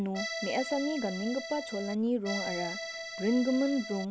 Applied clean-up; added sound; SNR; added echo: none; Accordion; 7 dB; none.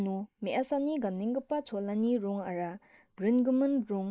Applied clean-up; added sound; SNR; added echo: neural mask model Resemble Enhance denoiser.